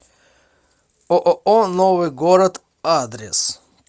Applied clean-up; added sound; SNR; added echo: none; none; none; none.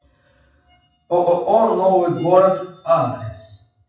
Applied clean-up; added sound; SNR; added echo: classical method WPE with log-MMSE.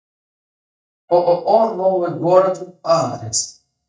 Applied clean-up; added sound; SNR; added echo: neural mask model DeepFilterNet 3.